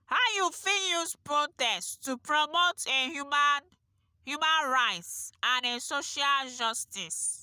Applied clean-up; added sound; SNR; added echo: none; none; none; none.